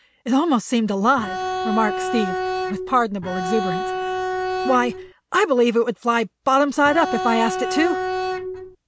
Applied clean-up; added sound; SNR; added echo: none; Bowed string instrument; 4 dB; none.